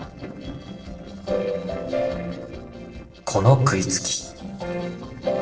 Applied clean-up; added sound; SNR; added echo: neural separator model SepFormer DNS4.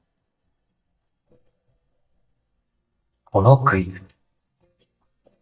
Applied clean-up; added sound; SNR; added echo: neural mask model DeepFilterNet 3.